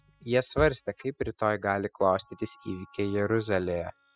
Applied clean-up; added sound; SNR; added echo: classical method spectral subtraction.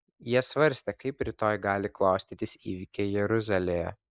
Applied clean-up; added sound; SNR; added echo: neural mask model Resemble Enhance denoiser.